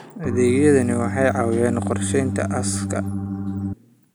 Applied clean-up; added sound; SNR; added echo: none; Organ; 3 dB; none.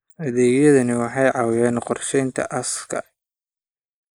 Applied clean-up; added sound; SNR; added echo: neural mask model Resemble Enhance denoiser.